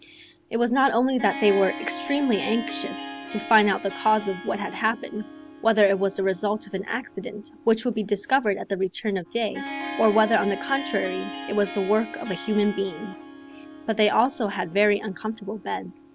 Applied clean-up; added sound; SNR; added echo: none; Harp; 13 dB; none.